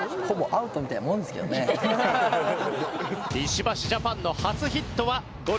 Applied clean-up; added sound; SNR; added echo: none; none; none; none.